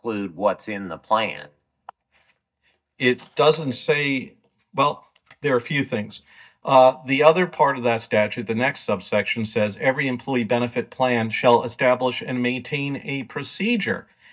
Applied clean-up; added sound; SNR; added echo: neural mask model DeepFilterNet 3.